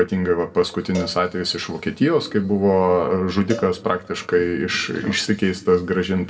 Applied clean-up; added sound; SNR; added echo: none; Cowbell; 20 dB; reverberation time 0.8 s.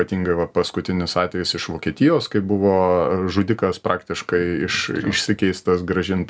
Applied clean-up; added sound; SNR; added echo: none; none; none; none.